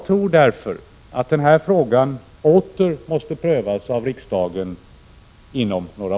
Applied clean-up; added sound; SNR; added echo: none; none; none; none.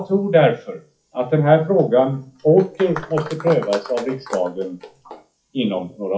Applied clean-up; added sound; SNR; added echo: classical method WPE with log-MMSE.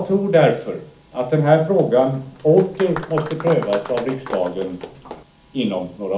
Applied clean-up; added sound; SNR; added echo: none; Applause; 13 dB; reverberation time 0.4 s.